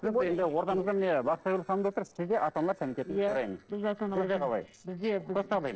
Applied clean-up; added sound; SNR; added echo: neural separator model SepFormer DNS4.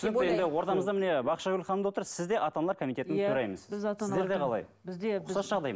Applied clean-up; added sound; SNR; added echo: none; none; none; none.